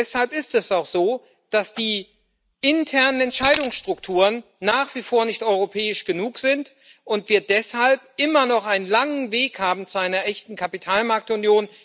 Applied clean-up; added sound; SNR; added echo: neural mask model Resemble Enhance denoiser.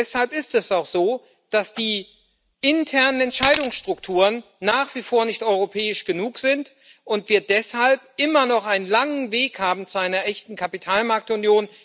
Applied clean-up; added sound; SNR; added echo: none; Camera; 10 dB; none.